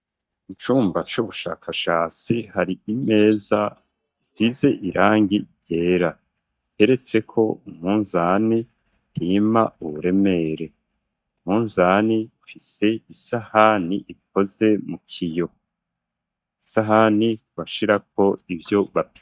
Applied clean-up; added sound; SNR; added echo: neural mask model DeepFilterNet 3.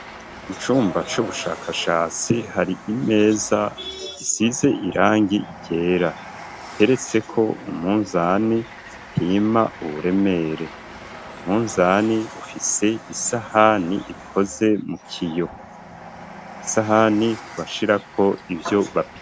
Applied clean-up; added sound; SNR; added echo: none; Train; 17 dB; none.